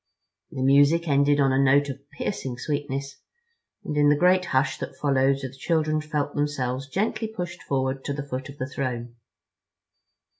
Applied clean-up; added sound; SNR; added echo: none; none; none; none.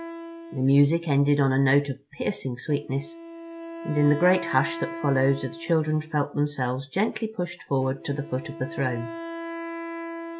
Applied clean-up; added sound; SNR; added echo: none; Wind instrument, woodwind instrument; 12 dB; none.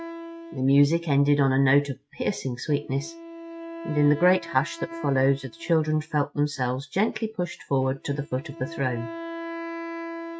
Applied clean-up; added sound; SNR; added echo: neural mask model RNNoise.